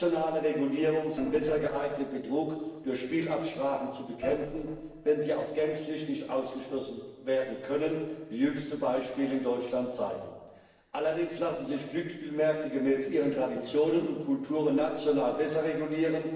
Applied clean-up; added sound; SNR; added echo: neural separator model SepFormer DNS4.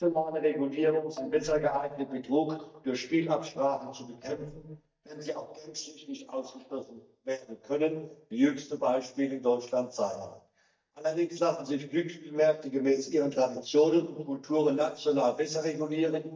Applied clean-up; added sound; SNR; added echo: neural mask model DeepFilterNet 3.